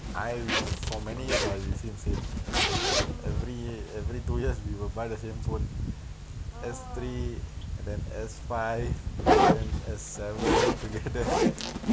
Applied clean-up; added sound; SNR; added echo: none; Zipper (clothing); -1 dB; none.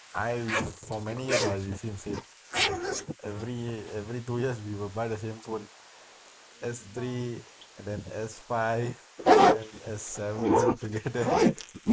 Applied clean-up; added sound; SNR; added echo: neural mask model Resemble Enhance denoiser.